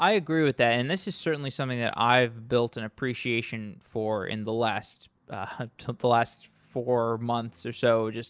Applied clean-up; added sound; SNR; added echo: none; none; none; none.